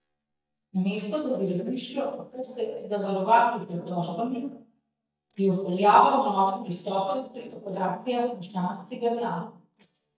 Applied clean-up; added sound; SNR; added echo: neural mask model DeepFilterNet 3.